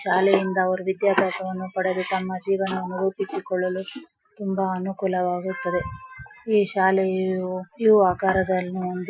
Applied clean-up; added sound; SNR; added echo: classical method Wiener filter.